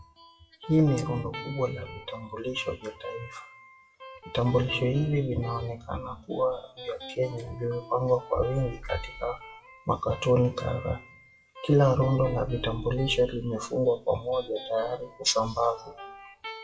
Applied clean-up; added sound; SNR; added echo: classical method WPE with log-MMSE.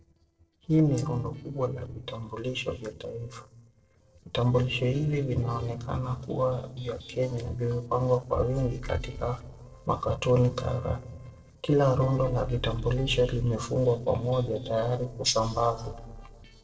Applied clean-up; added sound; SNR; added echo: neural separator model SepFormer DNS4.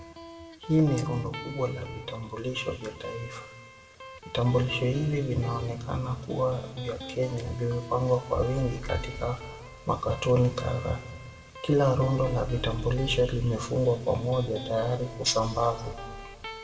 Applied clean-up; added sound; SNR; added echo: none; Electric guitar; 16 dB; reverberation time 1.1 s.